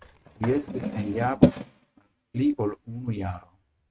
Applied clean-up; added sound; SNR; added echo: neural mask model RNNoise.